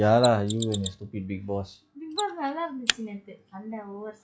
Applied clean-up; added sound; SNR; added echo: classical method log-MMSE.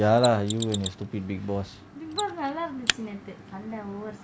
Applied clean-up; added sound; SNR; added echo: none; Mechanisms; 9 dB; none.